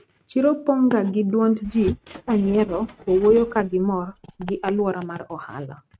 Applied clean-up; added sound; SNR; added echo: neural mask model RNNoise.